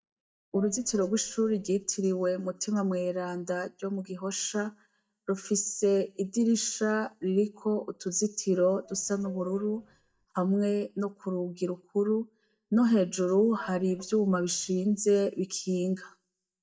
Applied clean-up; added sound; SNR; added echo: neural mask model DeepFilterNet 3.